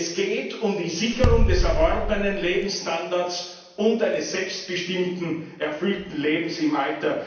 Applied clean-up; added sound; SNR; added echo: none; Bass drum; -3 dB; reverberation time 0.9 s.